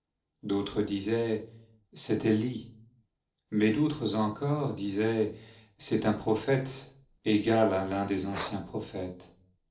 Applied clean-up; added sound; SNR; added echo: neural separator model SepFormer DNS4.